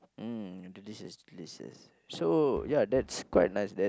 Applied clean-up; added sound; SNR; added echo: none; Knock; 18 dB; none.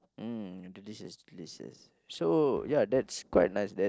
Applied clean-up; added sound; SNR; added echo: neural separator model SepFormer DNS4.